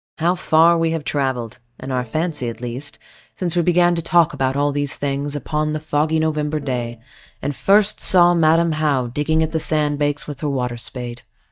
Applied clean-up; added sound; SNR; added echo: neural mask model DeepFilterNet 3.